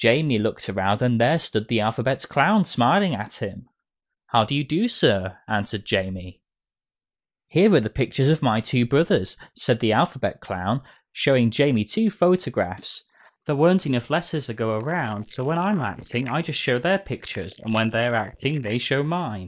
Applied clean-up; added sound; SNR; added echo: neural mask model Resemble Enhance denoiser.